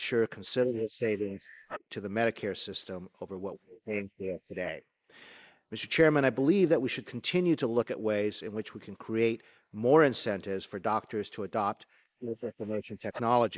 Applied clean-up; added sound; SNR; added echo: neural mask model Resemble Enhance denoiser.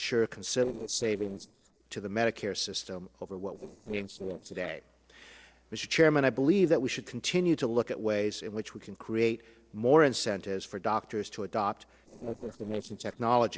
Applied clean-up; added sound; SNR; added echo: neural separator model SepFormer DNS4.